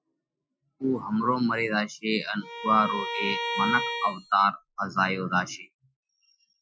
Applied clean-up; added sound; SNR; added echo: classical method Wiener filter.